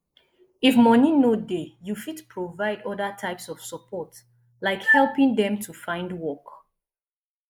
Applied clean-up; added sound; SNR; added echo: neural mask model Resemble Enhance denoiser.